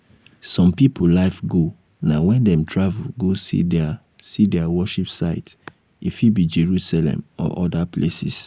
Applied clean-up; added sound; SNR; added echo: none; none; none; none.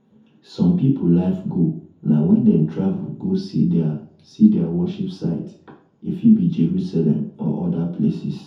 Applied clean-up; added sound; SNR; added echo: none; none; none; reverberation time 0.5 s.